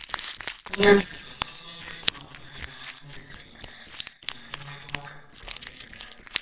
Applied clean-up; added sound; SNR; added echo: neural separator model SepFormer WHAMR!.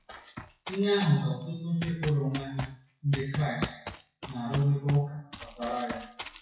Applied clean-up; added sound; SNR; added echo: classical method WPE with log-MMSE.